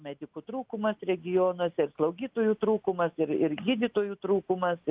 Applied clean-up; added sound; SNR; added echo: none; none; none; none.